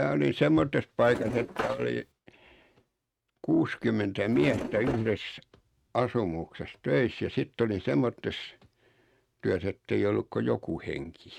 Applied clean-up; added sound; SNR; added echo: neural mask model RNNoise.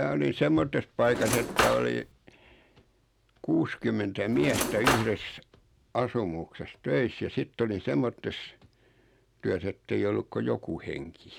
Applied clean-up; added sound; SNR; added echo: none; Cutlery, silverware / Drawer open or close; 0 dB; none.